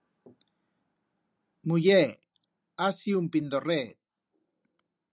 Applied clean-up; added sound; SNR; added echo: none; none; none; none.